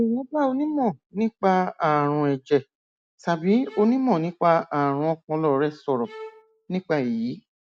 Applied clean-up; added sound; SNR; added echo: none; Bowed string instrument; 19 dB; none.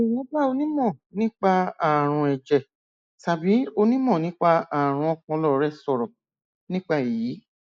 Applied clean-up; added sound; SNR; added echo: neural mask model Resemble Enhance denoiser.